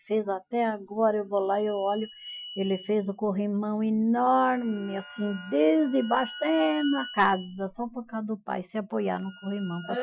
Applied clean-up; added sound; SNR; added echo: classical method Wiener filter.